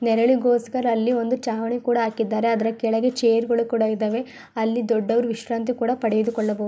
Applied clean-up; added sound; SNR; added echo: none; none; none; none.